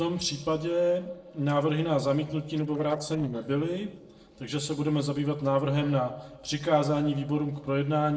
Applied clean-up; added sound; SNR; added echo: neural separator model SepFormer DNS4.